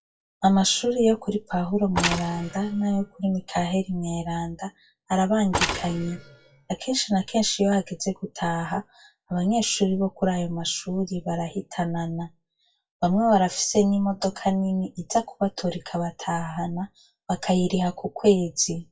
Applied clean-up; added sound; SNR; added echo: classical method WPE with log-MMSE.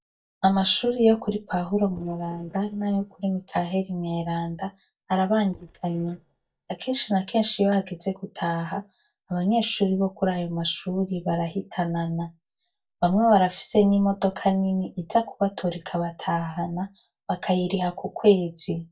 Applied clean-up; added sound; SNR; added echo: neural mask model DeepFilterNet 3.